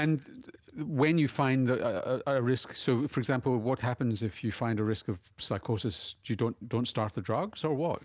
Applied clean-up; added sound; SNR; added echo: none; none; none; none.